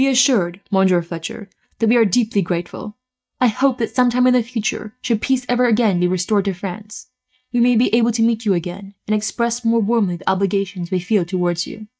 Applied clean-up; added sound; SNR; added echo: neural mask model DeepFilterNet 3.